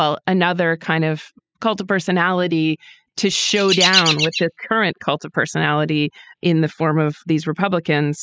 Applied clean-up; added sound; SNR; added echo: classical method spectral subtraction.